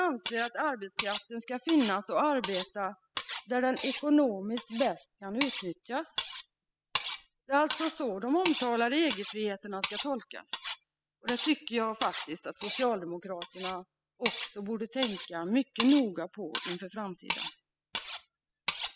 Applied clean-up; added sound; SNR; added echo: classical method spectral subtraction.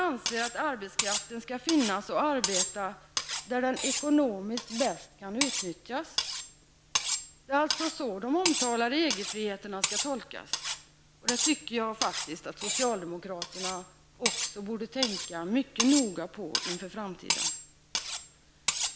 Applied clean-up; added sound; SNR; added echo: none; Cutlery, silverware; 2 dB; none.